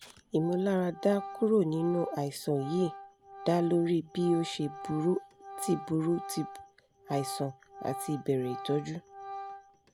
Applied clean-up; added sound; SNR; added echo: none; Organ; 13 dB; none.